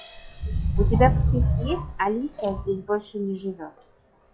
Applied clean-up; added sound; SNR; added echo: classical method log-MMSE.